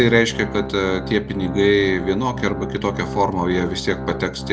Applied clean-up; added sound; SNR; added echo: none; Organ; 9 dB; none.